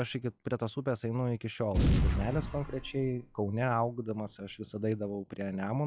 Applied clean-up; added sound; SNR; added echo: classical method log-MMSE.